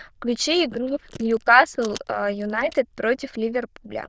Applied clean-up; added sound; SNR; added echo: neural diffusion model UNIVERSE++.